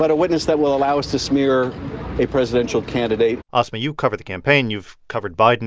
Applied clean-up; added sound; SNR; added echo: none; none; none; none.